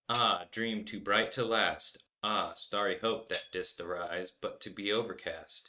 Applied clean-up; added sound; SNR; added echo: neural mask model RNNoise.